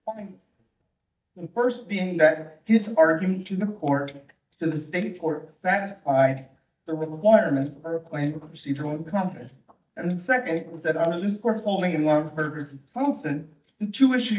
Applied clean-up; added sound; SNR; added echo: neural mask model DeepFilterNet 3.